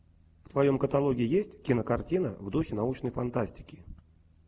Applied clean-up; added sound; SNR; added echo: none; none; none; none.